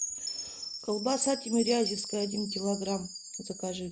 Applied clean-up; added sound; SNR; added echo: none; Chime; 6 dB; none.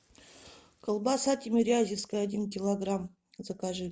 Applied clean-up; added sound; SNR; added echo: none; none; none; none.